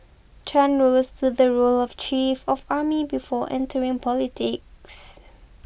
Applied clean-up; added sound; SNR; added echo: none; none; none; none.